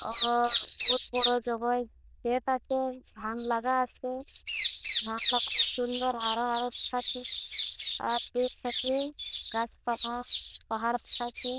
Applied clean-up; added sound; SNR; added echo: neural diffusion model UNIVERSE++.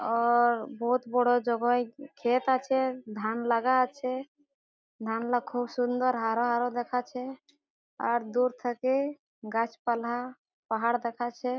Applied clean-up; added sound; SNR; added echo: none; none; none; none.